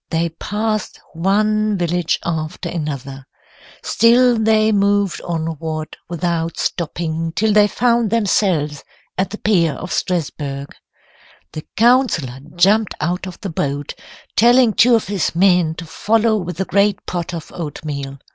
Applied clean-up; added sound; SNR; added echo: none; none; none; none.